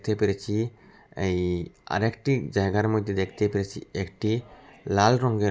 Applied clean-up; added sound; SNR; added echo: none; none; none; none.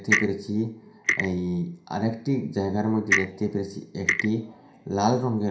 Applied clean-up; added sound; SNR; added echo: none; Clock; 3 dB; reverberation time 0.5 s.